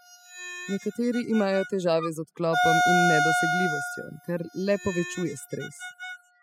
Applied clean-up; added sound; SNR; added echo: classical method spectral subtraction.